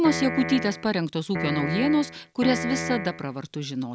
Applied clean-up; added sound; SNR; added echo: none; Piano; 6 dB; none.